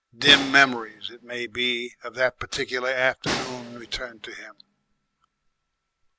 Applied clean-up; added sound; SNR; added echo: none; Snare drum; 11 dB; none.